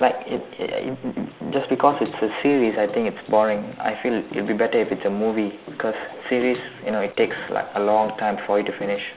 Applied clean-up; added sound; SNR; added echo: neural mask model Resemble Enhance denoiser.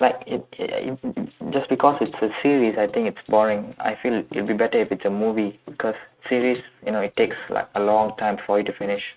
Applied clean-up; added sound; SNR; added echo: neural mask model RNNoise.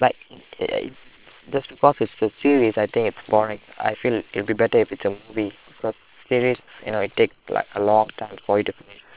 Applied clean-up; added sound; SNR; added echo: neural separator model SepFormer WHAM!.